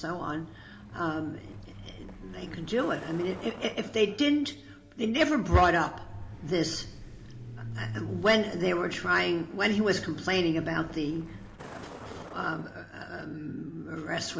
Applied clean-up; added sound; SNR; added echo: none; Truck; 14 dB; reverberation time 1.5 s.